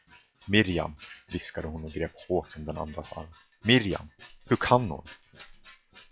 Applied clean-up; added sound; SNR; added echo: classical method log-MMSE.